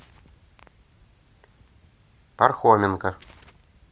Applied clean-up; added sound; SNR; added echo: none; none; none; none.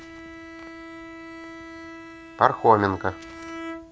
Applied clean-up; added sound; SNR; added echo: none; Bowed string instrument; 13 dB; none.